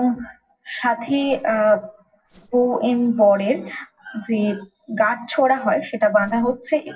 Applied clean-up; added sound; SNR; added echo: neural separator model SepFormer DNS4.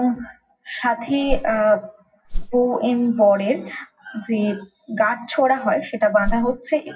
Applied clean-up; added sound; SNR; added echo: none; Whoosh, swoosh, swish; 2 dB; reverberation time 0.4 s.